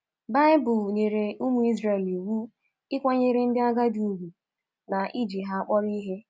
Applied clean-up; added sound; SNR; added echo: none; none; none; none.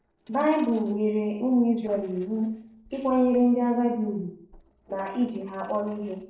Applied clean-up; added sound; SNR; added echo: neural separator model SepFormer DNS4.